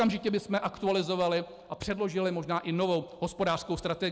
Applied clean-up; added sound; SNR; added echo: none; none; none; none.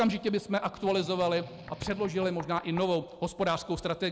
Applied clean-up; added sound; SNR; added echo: none; Strum + Knock; 17 dB; none.